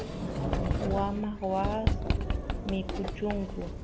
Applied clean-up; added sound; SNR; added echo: none; Sliding door; -3 dB; none.